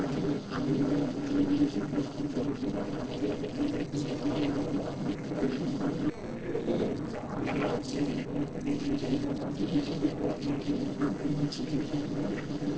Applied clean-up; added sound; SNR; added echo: neural separator model SepFormer DNS4.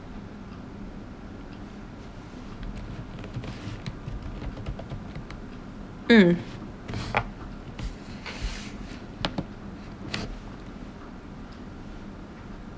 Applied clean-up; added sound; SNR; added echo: none; none; none; none.